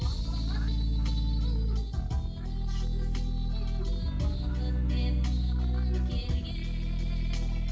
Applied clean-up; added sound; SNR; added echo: neural separator model SepFormer DNS4.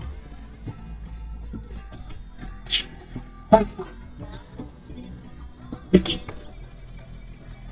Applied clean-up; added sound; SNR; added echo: neural mask model DeepFilterNet 3.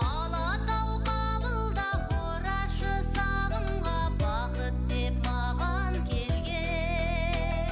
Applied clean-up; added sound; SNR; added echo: none; none; none; none.